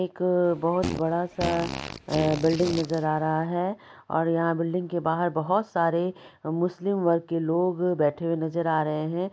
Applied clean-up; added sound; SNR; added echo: none; Fart; 9 dB; none.